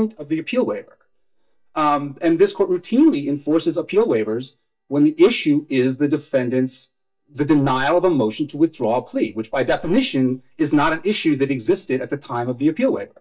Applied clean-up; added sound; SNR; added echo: neural mask model DeepFilterNet 3.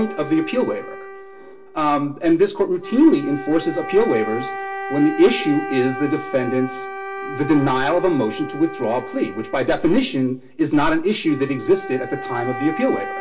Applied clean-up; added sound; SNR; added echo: none; Wind instrument, woodwind instrument; 11 dB; reverberation time 0.2 s.